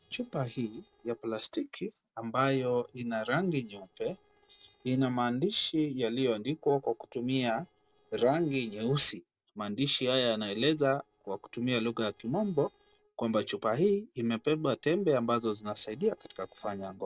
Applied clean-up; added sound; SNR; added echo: neural separator model SepFormer DNS4.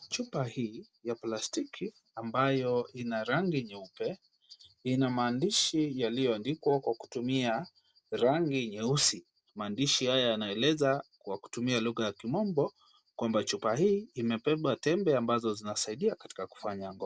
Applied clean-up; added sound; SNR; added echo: none; none; none; none.